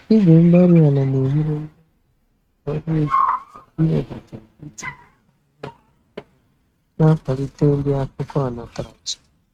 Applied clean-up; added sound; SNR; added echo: neural mask model RNNoise.